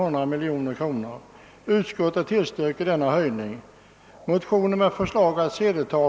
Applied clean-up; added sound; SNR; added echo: none; none; none; none.